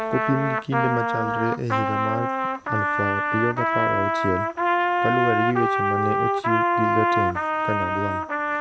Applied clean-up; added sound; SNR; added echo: none; Trumpet; -4 dB; none.